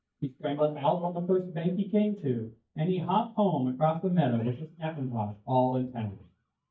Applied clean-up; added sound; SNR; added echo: neural mask model DeepFilterNet 3.